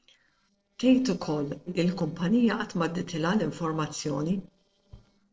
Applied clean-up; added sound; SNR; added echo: neural separator model SepFormer DNS4.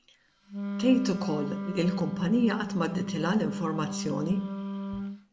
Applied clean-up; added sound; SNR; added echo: none; Wind instrument, woodwind instrument; 5 dB; none.